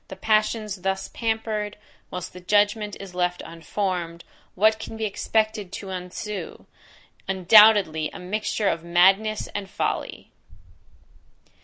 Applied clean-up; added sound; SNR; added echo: none; none; none; none.